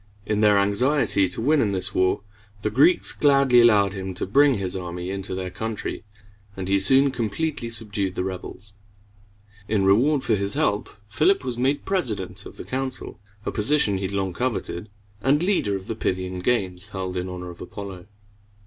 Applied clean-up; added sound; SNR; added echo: none; none; none; none.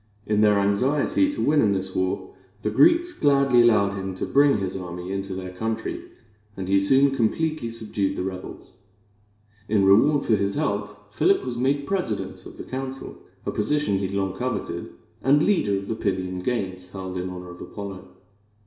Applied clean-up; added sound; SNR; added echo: none; none; none; reverberation time 0.7 s.